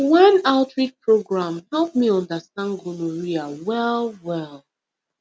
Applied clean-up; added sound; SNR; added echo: none; none; none; none.